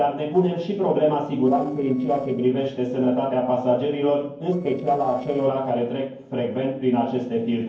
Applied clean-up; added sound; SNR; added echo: neural separator model SepFormer DNS4.